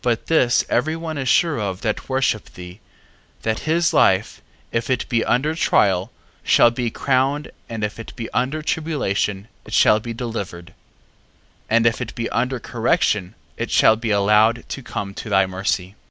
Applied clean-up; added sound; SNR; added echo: none; none; none; none.